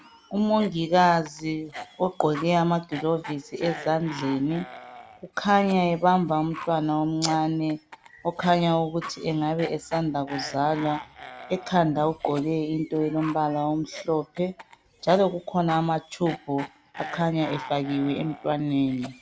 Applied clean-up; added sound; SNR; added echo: none; Cough; 17 dB; none.